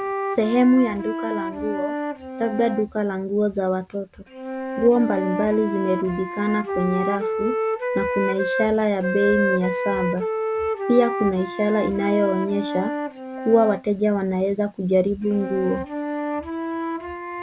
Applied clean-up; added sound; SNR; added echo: none; Wind instrument, woodwind instrument; 5 dB; none.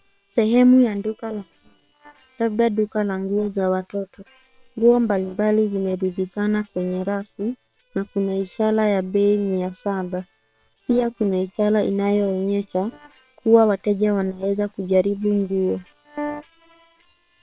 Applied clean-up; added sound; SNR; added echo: neural separator model SepFormer WHAM!.